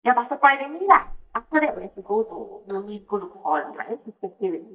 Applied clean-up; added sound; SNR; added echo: neural mask model DeepFilterNet 3.